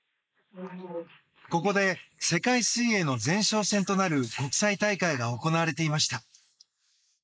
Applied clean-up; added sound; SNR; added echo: neural mask model Resemble Enhance denoiser.